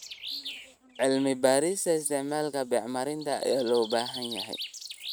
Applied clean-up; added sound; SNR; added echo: neural mask model RNNoise.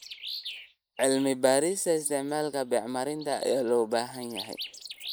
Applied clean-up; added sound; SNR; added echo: neural mask model Resemble Enhance denoiser.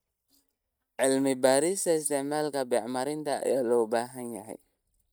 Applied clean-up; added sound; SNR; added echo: neural mask model DeepFilterNet 3.